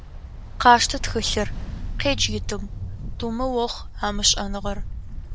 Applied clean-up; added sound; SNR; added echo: none; Ocean; 5 dB; none.